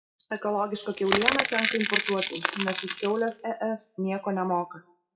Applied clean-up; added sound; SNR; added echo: classical method WPE with log-MMSE.